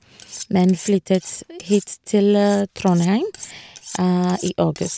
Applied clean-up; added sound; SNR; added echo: none; Cutlery, silverware; 18 dB; none.